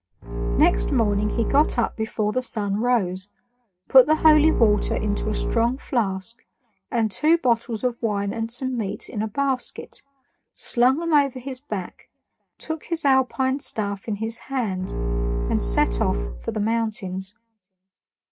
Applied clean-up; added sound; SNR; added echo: none; Bowed string instrument; 1 dB; reverberation time 0.3 s.